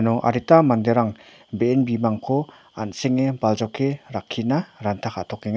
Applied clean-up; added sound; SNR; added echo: none; none; none; none.